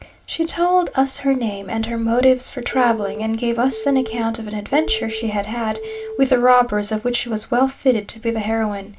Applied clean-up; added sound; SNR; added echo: none; Telephone; 12 dB; reverberation time 0.2 s.